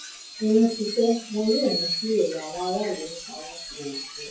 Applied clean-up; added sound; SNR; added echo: classical method WPE with log-MMSE.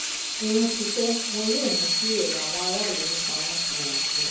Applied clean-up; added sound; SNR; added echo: none; Sink (filling or washing) / Water tap, faucet; -3 dB; reverberation time 0.6 s.